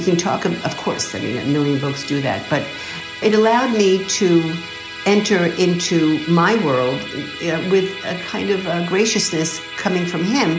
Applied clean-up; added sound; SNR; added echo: none; Musical instrument; 13 dB; none.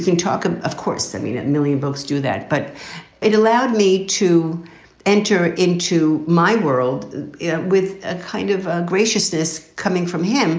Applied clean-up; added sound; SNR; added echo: none; none; none; none.